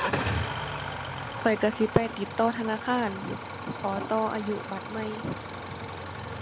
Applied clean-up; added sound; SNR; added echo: none; Idling / Engine starting; 4 dB; none.